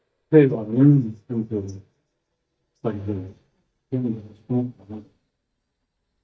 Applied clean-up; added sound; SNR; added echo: neural mask model DeepFilterNet 3.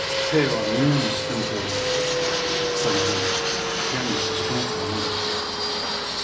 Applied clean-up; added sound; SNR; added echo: none; Fixed-wing aircraft, airplane; -4 dB; reverberation time 0.5 s.